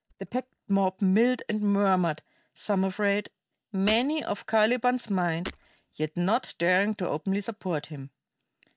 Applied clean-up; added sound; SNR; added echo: neural mask model DeepFilterNet 3.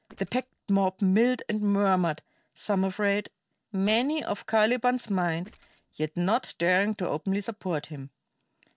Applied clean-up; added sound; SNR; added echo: neural separator model SepFormer DNS4.